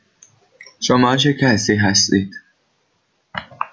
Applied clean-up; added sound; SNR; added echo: none; none; none; none.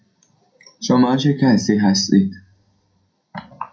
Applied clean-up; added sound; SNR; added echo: none; none; none; reverberation time 0.2 s.